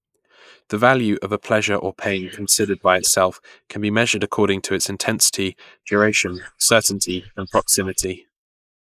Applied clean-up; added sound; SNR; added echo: neural mask model Resemble Enhance denoiser.